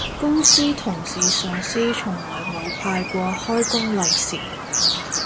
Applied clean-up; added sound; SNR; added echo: none; Bird vocalization, bird call, bird song; -1 dB; none.